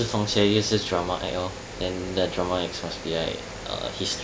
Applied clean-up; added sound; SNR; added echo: none; none; none; none.